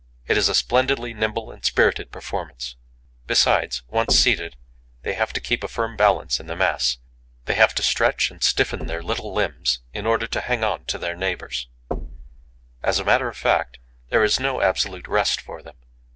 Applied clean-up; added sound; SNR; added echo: neural separator model SepFormer DNS4.